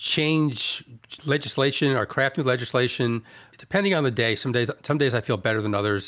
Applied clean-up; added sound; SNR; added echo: none; none; none; none.